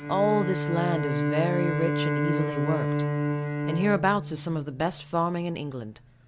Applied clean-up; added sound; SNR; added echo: none; Bowed string instrument; 1 dB; none.